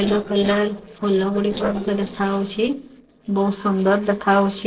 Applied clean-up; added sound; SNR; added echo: neural separator model SepFormer DNS4.